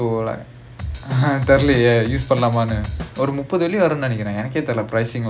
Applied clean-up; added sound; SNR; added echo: none; Drum kit; 10 dB; none.